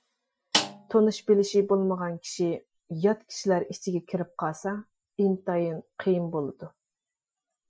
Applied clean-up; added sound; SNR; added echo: classical method Wiener filter.